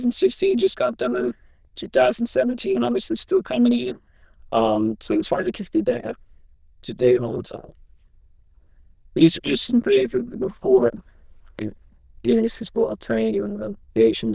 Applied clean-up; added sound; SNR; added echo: neural diffusion model UNIVERSE++.